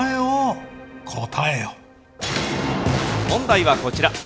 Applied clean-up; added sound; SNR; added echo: none; none; none; none.